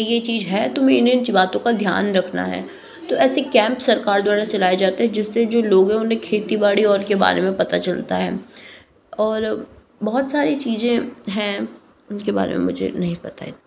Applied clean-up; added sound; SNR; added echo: none; none; none; none.